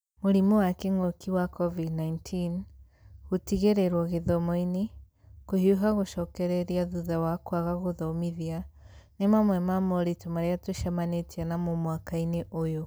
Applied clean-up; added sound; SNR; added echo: none; none; none; none.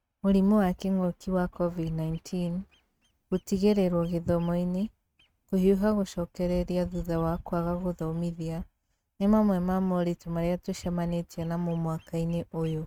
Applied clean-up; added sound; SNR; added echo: neural mask model RNNoise.